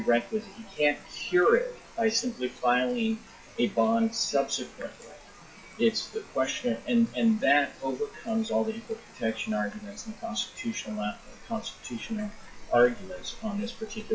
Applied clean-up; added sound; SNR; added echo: classical method WPE with log-MMSE.